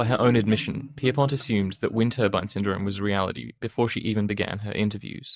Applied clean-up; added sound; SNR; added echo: neural mask model DeepFilterNet 3.